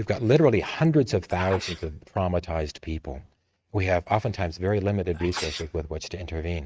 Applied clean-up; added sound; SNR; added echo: neural mask model RNNoise.